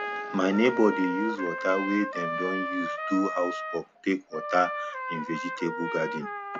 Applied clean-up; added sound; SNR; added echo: none; Trumpet; 5 dB; none.